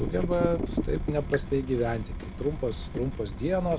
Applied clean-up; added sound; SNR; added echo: none; Drip / Water tap, faucet; 3 dB; none.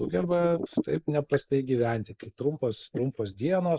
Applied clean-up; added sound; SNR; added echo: neural mask model Resemble Enhance denoiser.